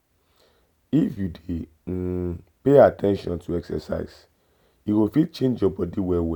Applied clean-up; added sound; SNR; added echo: none; none; none; none.